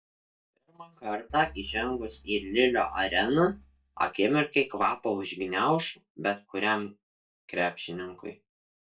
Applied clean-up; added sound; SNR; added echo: neural mask model DeepFilterNet 3.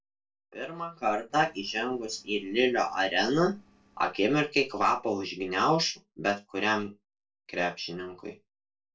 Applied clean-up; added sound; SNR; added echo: neural separator model SepFormer DNS4.